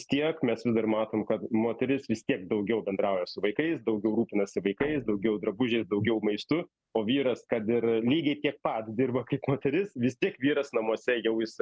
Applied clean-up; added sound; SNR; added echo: none; Guitar; 16 dB; none.